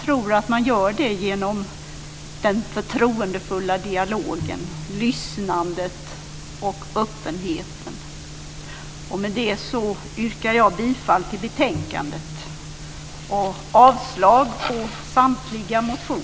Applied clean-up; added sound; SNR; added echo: none; Bowed string instrument; 15 dB; none.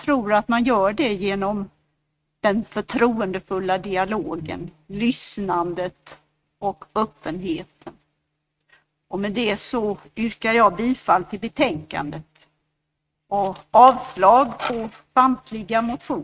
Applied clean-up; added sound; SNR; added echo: neural mask model RNNoise.